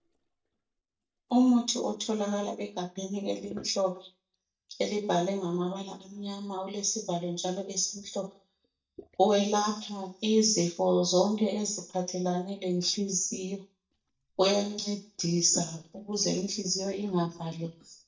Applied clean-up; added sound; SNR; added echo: neural mask model DeepFilterNet 3.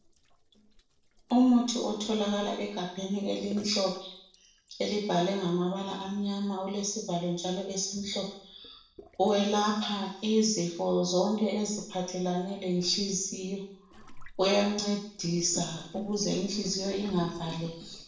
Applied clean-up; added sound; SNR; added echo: neural separator model SepFormer DNS4.